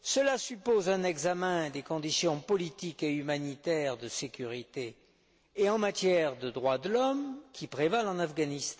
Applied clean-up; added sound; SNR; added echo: none; none; none; none.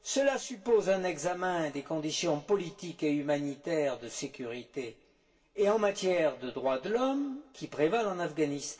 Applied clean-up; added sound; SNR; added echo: none; none; none; reverberation time 0.2 s.